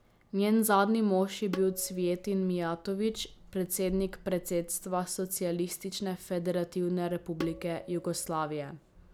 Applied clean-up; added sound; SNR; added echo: none; Tabla; 14 dB; none.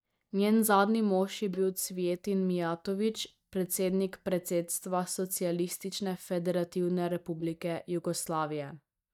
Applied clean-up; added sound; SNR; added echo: neural mask model DeepFilterNet 3.